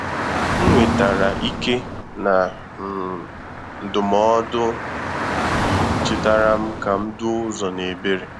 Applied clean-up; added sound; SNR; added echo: none; Traffic noise, roadway noise / Car + Bowed string instrument; 2 dB; none.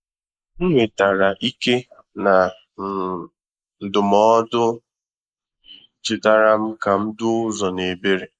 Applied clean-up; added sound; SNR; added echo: neural mask model Resemble Enhance denoiser.